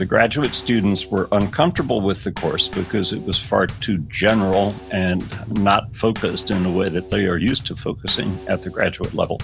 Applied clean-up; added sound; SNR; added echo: none; Bass drum / Snare drum / Drum kit; 13 dB; none.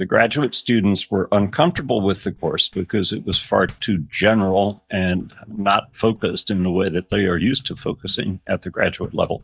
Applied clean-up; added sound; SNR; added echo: neural mask model DeepFilterNet 3.